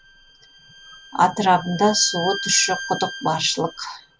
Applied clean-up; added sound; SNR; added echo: none; Bowed string instrument; 11 dB; none.